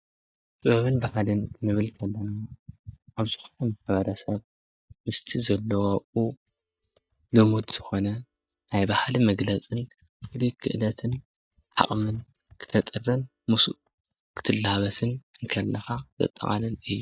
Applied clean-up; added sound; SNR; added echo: neural mask model DeepFilterNet 3.